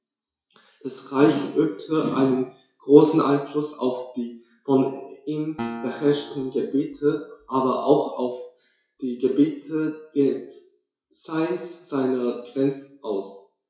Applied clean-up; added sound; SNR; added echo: classical method WPE with log-MMSE.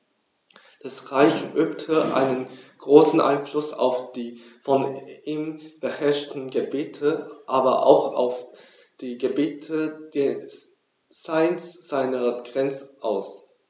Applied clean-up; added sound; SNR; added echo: none; none; none; none.